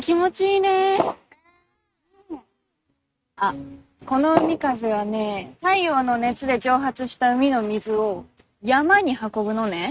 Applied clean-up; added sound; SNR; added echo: neural mask model RNNoise.